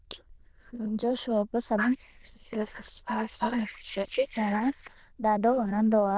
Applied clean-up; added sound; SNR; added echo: neural diffusion model UNIVERSE++.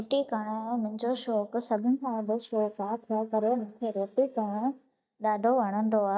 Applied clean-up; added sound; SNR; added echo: neural mask model DeepFilterNet 3.